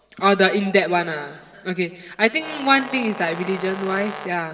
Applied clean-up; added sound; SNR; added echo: none; Brass instrument; 13 dB; reverberation time 1.8 s.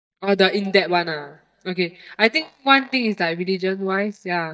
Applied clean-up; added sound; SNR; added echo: neural mask model DeepFilterNet 3.